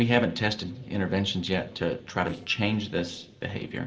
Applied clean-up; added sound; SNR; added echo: neural separator model SepFormer DNS4.